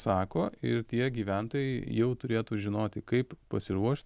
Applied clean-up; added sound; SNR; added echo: none; none; none; none.